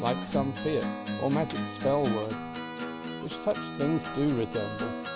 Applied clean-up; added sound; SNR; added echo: none; Acoustic guitar; 4 dB; none.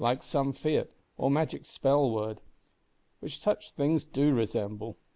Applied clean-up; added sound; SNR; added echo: none; none; none; none.